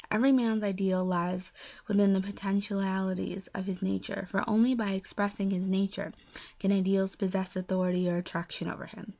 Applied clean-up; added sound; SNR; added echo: none; none; none; none.